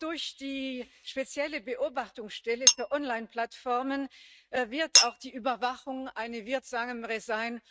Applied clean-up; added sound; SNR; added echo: neural mask model RNNoise.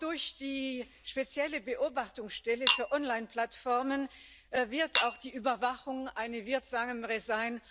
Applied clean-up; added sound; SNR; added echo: none; Chink, clink; -2 dB; none.